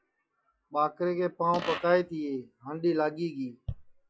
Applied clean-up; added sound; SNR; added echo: classical method log-MMSE.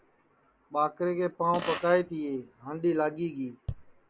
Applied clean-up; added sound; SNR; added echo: none; Fart; 10 dB; none.